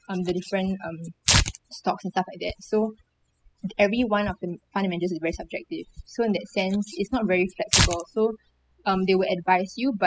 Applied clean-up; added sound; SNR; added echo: classical method spectral subtraction.